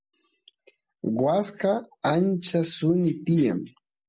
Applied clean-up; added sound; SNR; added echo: none; none; none; none.